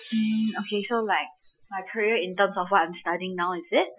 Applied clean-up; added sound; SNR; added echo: classical method Wiener filter.